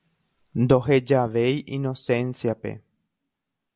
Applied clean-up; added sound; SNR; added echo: none; none; none; none.